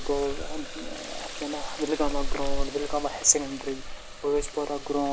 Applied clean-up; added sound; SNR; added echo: none; Water tap, faucet; 2 dB; none.